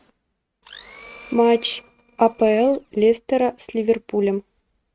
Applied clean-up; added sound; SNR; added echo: neural mask model RNNoise.